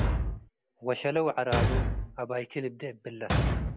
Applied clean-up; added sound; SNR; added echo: none; Thump, thud; -3 dB; none.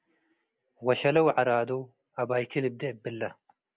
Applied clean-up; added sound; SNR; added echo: none; none; none; none.